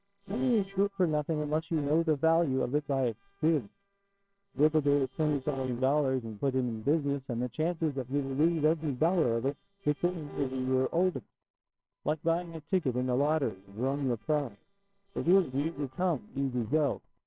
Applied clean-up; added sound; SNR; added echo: neural separator model SepFormer WHAMR!.